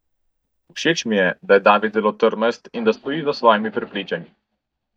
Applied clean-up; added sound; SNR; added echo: neural mask model DeepFilterNet 3.